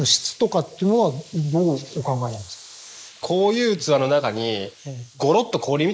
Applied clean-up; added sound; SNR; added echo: neural mask model Resemble Enhance denoiser.